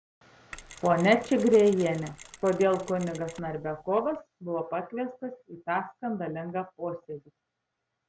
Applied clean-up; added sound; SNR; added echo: none; Mechanisms; 19 dB; none.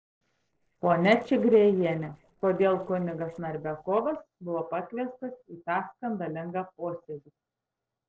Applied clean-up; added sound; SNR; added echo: neural separator model SepFormer DNS4.